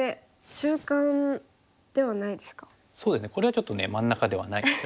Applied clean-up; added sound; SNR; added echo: none; none; none; none.